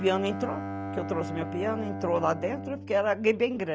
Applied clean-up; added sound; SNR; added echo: none; Bowed string instrument; 8 dB; none.